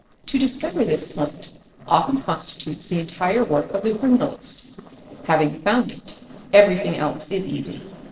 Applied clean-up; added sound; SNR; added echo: neural separator model SepFormer DNS4.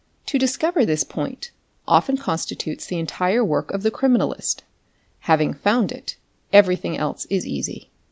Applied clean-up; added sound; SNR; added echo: none; none; none; none.